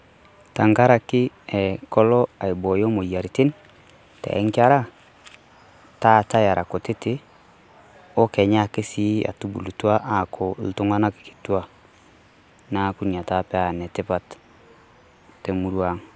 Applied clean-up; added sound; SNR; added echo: none; none; none; none.